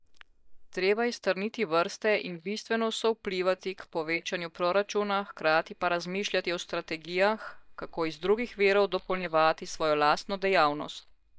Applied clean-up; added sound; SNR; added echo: neural mask model DeepFilterNet 3.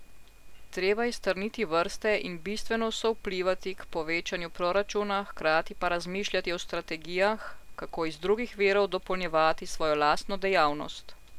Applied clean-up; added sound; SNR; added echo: none; none; none; none.